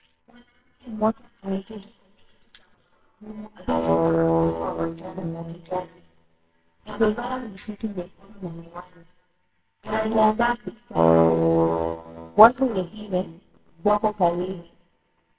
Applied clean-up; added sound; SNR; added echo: neural separator model SepFormer WHAMR!.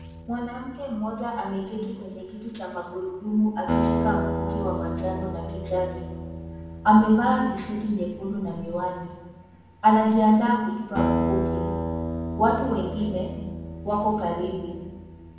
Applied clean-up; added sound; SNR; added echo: none; Acoustic guitar; 5 dB; reverberation time 1.1 s.